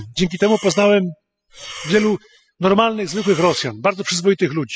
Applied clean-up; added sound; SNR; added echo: classical method spectral subtraction.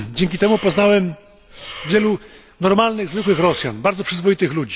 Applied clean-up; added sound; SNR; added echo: none; Breathing; 16 dB; none.